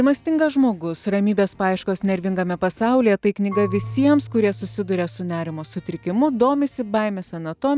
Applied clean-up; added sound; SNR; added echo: none; Marimba, xylophone / Wood; 19 dB; none.